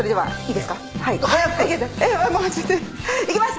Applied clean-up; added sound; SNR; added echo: none; none; none; none.